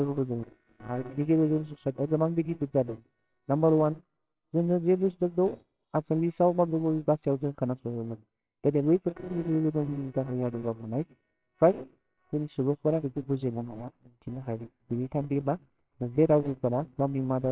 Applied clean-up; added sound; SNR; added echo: neural separator model SepFormer WHAMR!.